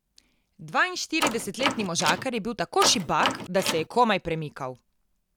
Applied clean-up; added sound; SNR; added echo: none; Door; 4 dB; none.